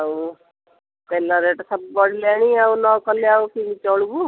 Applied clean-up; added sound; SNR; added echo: none; none; none; none.